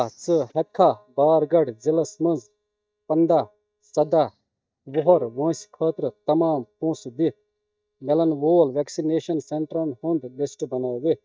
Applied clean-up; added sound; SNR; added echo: neural mask model DeepFilterNet 3.